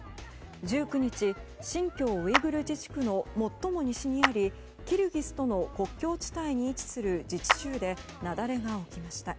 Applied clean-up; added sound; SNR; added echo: none; Clapping; 3 dB; none.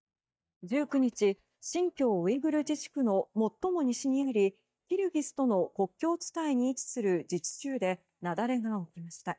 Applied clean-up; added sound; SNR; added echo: neural mask model DeepFilterNet 3.